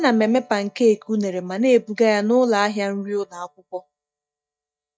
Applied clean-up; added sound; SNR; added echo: neural mask model DeepFilterNet 3.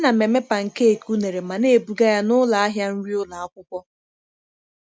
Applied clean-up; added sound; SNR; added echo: none; none; none; none.